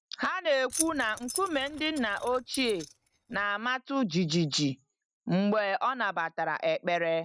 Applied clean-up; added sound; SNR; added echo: neural mask model RNNoise.